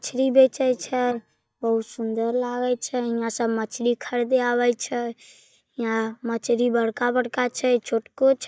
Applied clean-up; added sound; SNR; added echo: neural mask model DeepFilterNet 3.